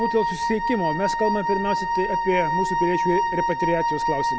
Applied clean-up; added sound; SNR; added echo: none; Wind instrument, woodwind instrument; -1 dB; none.